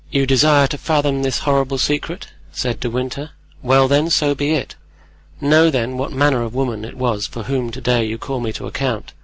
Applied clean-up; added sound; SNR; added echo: none; none; none; none.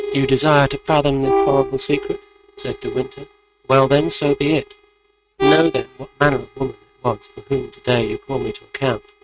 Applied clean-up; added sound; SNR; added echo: neural mask model RNNoise.